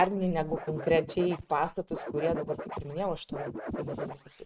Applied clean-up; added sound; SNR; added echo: neural mask model RNNoise.